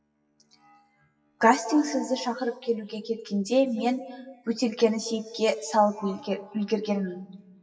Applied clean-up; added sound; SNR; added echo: classical method WPE with log-MMSE.